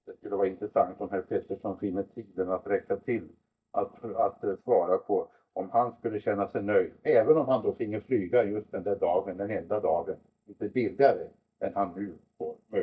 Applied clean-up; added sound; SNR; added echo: neural mask model DeepFilterNet 3.